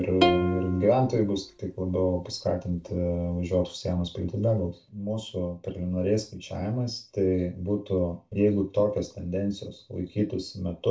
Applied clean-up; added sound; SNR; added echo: none; Plucked string instrument; 4 dB; reverberation time 0.2 s.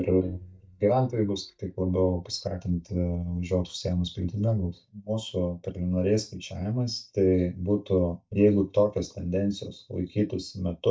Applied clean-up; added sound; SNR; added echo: neural mask model DeepFilterNet 3.